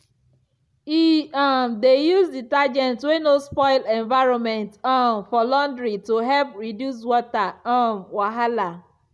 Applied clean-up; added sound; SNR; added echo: none; none; none; none.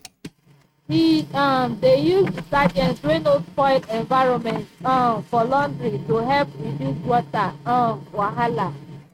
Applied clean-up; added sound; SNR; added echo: neural mask model RNNoise.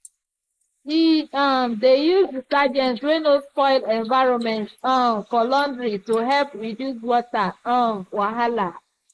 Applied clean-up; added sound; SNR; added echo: neural mask model Resemble Enhance denoiser.